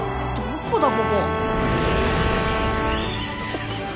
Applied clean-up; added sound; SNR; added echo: none; Brass instrument; 3 dB; none.